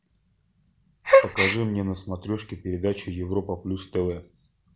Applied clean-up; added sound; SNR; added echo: none; Gasp; -5 dB; none.